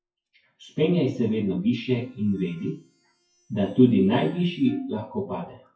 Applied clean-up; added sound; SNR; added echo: classical method WPE with log-MMSE.